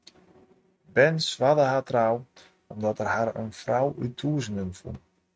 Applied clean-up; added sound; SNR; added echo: neural mask model RNNoise.